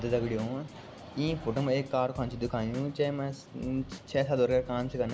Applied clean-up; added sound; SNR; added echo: none; Drum / Drum kit; 17 dB; none.